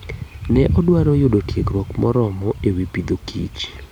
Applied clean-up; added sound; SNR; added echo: none; none; none; none.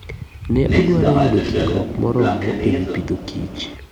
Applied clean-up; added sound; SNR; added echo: none; Train; 1 dB; none.